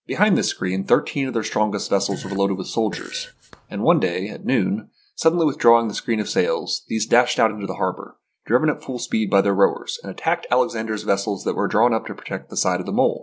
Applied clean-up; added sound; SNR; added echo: none; Fart; 19 dB; none.